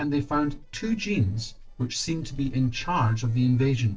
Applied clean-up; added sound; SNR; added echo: neural separator model SepFormer DNS4.